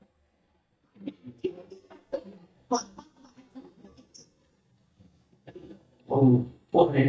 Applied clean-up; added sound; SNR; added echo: neural mask model DeepFilterNet 3.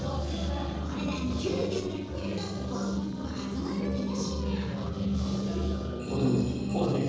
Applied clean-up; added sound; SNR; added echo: neural separator model SepFormer DNS4.